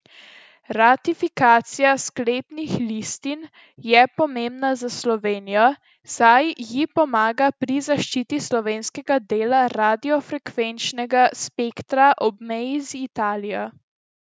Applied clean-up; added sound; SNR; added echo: none; none; none; none.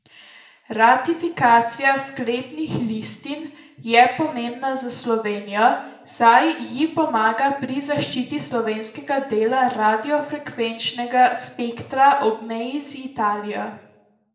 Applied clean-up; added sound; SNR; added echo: none; none; none; reverberation time 0.7 s.